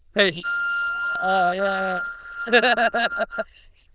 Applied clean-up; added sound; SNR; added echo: neural diffusion model UNIVERSE++.